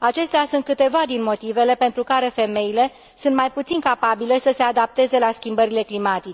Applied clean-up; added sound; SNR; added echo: none; none; none; none.